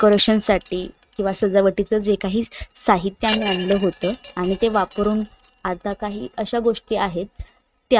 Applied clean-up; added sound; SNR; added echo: neural mask model RNNoise.